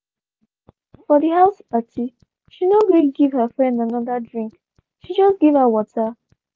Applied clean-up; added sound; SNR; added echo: none; none; none; none.